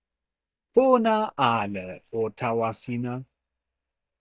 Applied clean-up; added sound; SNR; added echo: neural mask model DeepFilterNet 3.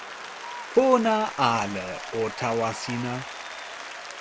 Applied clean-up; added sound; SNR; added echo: none; Applause; 11 dB; none.